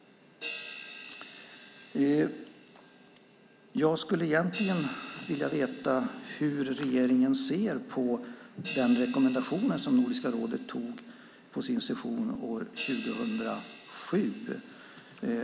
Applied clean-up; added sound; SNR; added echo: none; Crash cymbal; 15 dB; none.